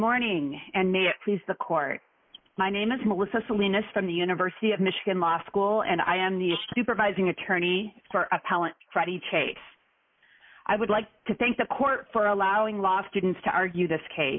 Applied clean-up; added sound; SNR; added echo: neural mask model Resemble Enhance denoiser.